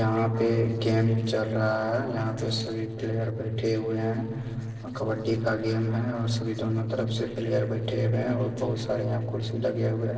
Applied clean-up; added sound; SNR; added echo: neural separator model SepFormer DNS4.